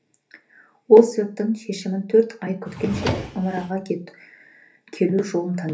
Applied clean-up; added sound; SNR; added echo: none; Drawer open or close; 9 dB; reverberation time 0.3 s.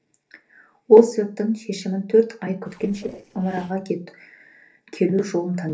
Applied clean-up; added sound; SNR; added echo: neural separator model SepFormer DNS4.